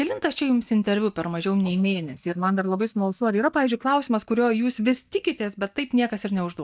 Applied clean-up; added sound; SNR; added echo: neural mask model DeepFilterNet 3.